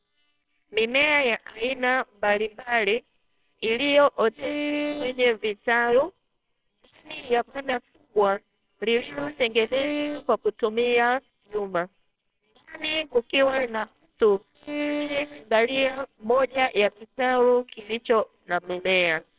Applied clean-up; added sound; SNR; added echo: neural separator model SepFormer WHAMR!.